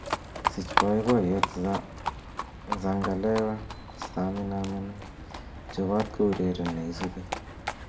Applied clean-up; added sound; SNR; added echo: none; Livestock, farm animals, working animals; 5 dB; reverberation time 0.7 s.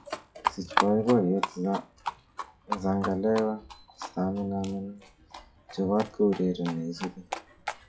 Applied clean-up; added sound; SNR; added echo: classical method WPE with log-MMSE.